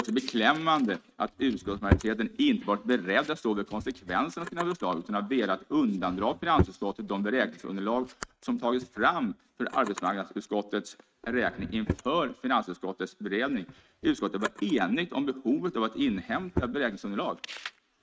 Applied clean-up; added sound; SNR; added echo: neural mask model RNNoise.